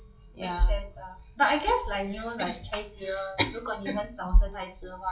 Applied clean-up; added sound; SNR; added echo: classical method WPE with log-MMSE.